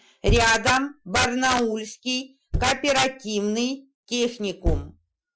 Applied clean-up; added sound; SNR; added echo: classical method Wiener filter.